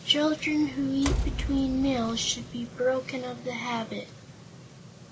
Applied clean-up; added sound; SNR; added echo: none; Door; 6 dB; none.